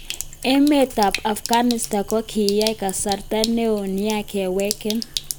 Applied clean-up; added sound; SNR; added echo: none; Sink (filling or washing); 11 dB; none.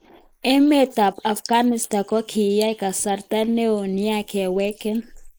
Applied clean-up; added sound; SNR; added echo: neural mask model Resemble Enhance denoiser.